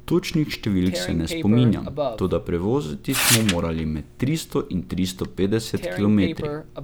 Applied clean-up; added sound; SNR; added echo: none; Tearing; 7 dB; none.